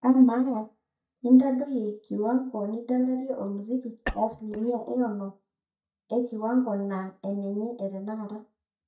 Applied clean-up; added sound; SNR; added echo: neural mask model DeepFilterNet 3.